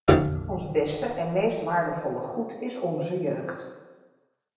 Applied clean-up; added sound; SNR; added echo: none; Piano; -2 dB; reverberation time 1.0 s.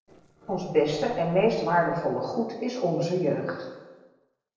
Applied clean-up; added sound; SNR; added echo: neural separator model SepFormer DNS4.